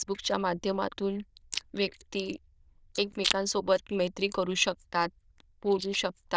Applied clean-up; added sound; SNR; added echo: neural diffusion model UNIVERSE++.